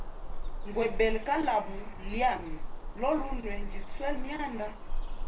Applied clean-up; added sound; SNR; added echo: none; Bird vocalization, bird call, bird song; 0 dB; reverberation time 0.3 s.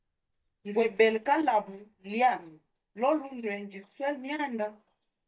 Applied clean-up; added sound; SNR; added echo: neural mask model DeepFilterNet 3.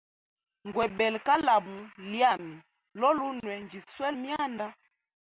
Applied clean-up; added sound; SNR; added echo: none; none; none; none.